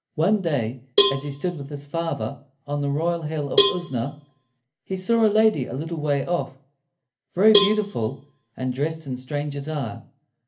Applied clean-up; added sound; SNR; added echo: none; Cowbell; -1 dB; reverberation time 0.3 s.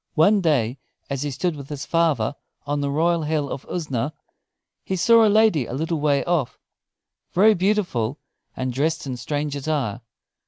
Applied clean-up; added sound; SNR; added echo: none; none; none; none.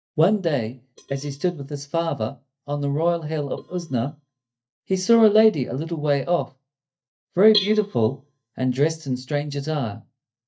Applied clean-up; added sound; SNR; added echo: neural mask model DeepFilterNet 3.